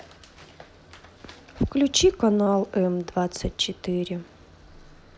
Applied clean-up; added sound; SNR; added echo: none; none; none; none.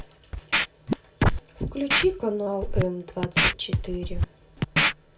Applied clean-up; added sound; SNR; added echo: none; Scratching (performance technique); -4 dB; reverberation time 0.2 s.